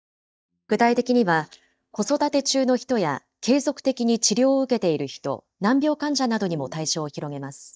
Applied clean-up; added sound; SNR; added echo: neural mask model DeepFilterNet 3.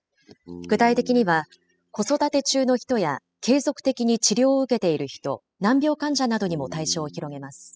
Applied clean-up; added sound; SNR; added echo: classical method spectral subtraction.